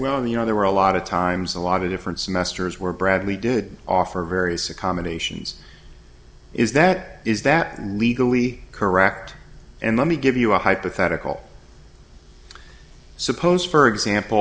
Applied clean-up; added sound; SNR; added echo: none; none; none; none.